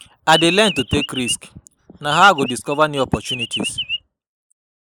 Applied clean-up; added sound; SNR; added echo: neural mask model Resemble Enhance denoiser.